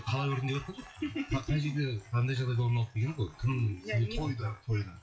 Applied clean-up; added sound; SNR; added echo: classical method WPE with log-MMSE.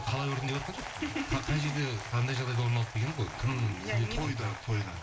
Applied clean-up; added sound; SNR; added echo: none; Applause / Crowd; 11 dB; reverberation time 0.4 s.